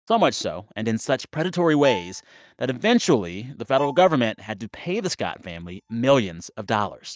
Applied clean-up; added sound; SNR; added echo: neural mask model DeepFilterNet 3.